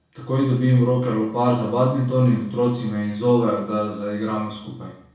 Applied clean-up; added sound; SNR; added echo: none; none; none; reverberation time 0.5 s.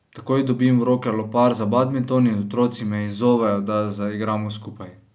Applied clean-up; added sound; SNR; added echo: none; none; none; none.